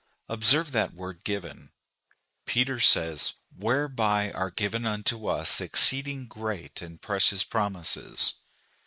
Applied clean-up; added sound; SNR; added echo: neural mask model Resemble Enhance denoiser.